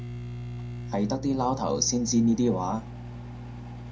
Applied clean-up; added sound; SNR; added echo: none; Microwave oven; 9 dB; reverberation time 0.3 s.